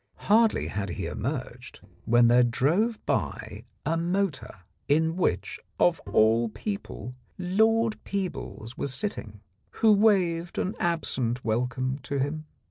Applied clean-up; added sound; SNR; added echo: neural separator model SepFormer DNS4.